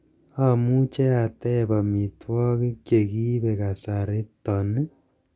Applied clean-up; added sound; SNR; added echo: none; none; none; none.